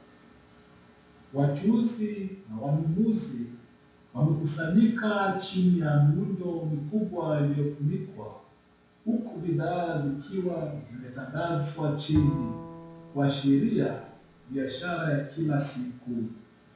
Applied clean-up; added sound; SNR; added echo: none; Bowed string instrument; 10 dB; reverberation time 0.5 s.